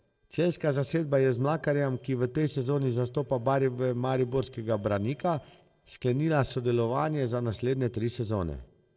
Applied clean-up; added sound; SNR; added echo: neural separator model SepFormer DNS4.